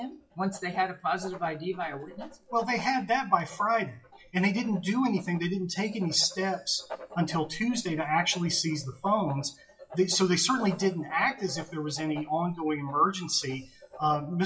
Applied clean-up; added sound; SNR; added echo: classical method WPE with log-MMSE.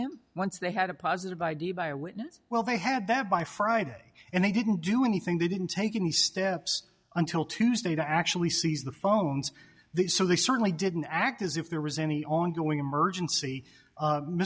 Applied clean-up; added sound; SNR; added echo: none; none; none; none.